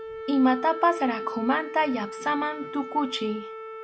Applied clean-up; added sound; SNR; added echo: none; Wind instrument, woodwind instrument; 10 dB; none.